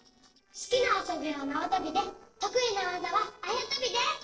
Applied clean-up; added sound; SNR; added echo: neural separator model SepFormer DNS4.